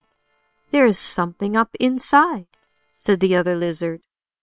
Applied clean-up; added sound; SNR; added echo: neural separator model SepFormer WHAM!.